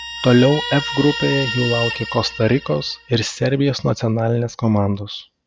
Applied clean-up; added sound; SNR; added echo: none; Guitar; 11 dB; none.